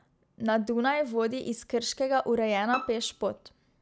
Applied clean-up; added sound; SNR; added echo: none; Bowed string instrument; 9 dB; none.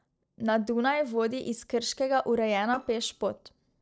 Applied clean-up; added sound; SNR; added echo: neural separator model SepFormer DNS4.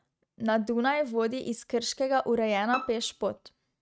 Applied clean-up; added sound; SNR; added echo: neural mask model RNNoise.